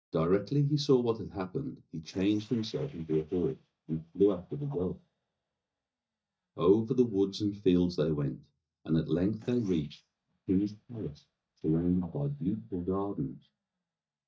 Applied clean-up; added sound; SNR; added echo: neural mask model DeepFilterNet 3.